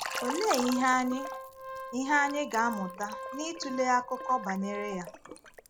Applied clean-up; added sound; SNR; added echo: none; Liquid + Organ; 8 dB; none.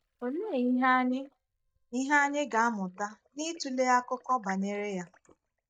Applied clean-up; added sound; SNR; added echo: neural mask model DeepFilterNet 3.